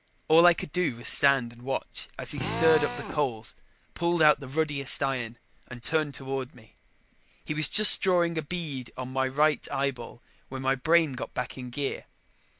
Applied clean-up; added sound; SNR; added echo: none; Drill; 5 dB; none.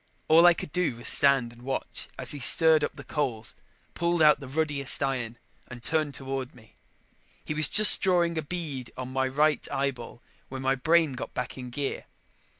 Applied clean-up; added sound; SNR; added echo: none; none; none; none.